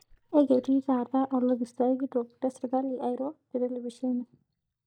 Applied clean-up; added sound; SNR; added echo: neural mask model DeepFilterNet 3.